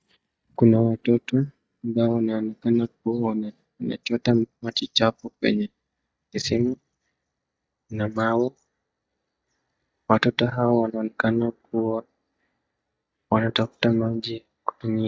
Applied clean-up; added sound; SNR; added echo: neural mask model DeepFilterNet 3.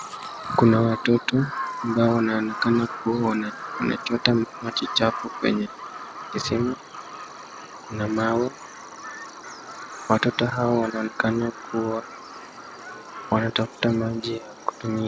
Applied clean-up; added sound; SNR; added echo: none; Bird vocalization, bird call, bird song; 11 dB; none.